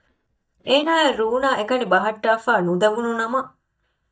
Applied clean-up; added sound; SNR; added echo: neural mask model DeepFilterNet 3.